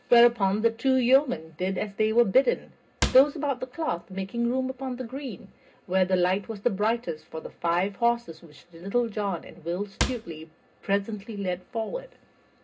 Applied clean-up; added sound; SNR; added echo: none; Cupboard open or close / Drawer open or close; 6 dB; reverberation time 0.2 s.